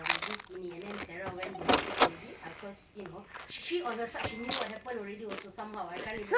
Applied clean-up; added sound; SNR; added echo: none; Chewing, mastication + Printer; -5 dB; none.